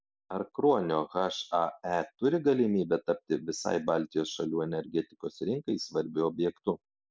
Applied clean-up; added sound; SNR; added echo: none; none; none; none.